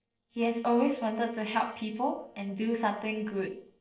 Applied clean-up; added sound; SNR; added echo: neural separator model SepFormer DNS4.